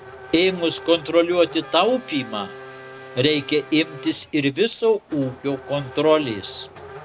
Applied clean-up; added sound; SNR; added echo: none; Race car, auto racing / Accelerating, revving, vroom; 18 dB; none.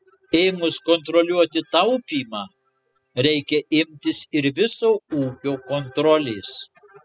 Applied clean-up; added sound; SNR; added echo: classical method spectral subtraction.